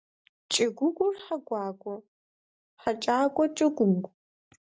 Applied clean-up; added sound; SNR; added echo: none; none; none; none.